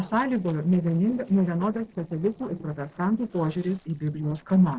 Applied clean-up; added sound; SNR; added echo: neural separator model SepFormer DNS4.